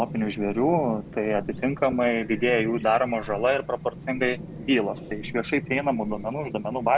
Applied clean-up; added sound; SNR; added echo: none; Chirp, tweet; 12 dB; none.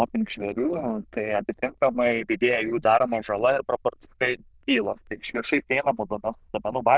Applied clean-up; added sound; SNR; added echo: neural diffusion model UNIVERSE++.